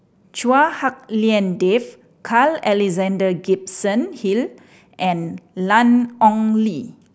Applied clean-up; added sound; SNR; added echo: none; none; none; none.